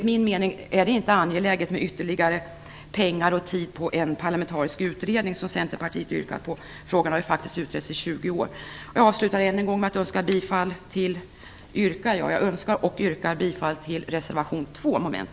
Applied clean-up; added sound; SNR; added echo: none; none; none; none.